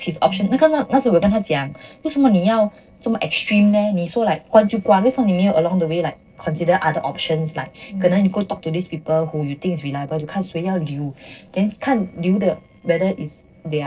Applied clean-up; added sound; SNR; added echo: neural separator model SepFormer DNS4.